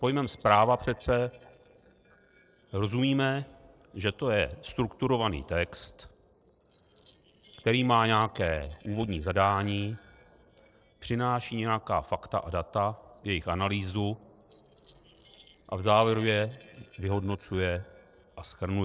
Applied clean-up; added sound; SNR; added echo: neural separator model SepFormer DNS4.